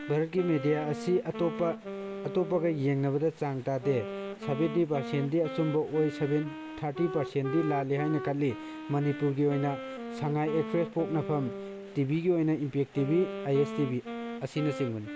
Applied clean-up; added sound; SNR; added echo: none; Wind instrument, woodwind instrument; 9 dB; none.